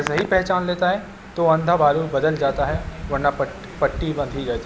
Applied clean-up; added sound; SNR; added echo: none; Hands; 12 dB; none.